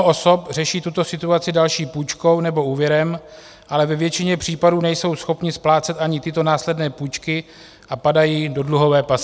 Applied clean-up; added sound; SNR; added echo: none; none; none; none.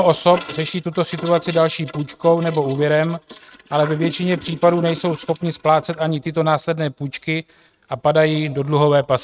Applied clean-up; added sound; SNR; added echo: neural mask model RNNoise.